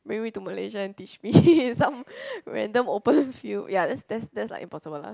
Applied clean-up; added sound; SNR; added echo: none; none; none; none.